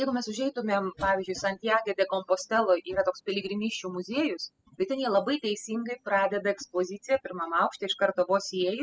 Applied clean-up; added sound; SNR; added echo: classical method spectral subtraction.